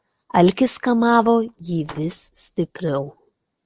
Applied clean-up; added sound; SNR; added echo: neural separator model SepFormer DNS4.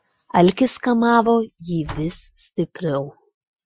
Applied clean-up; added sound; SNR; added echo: classical method Wiener filter.